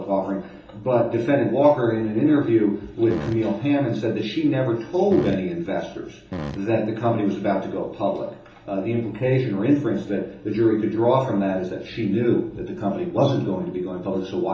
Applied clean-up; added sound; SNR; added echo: none; Fart; 10 dB; reverberation time 1.2 s.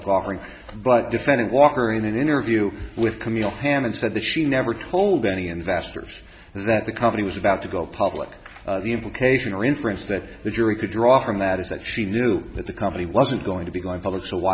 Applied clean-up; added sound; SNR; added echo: none; none; none; none.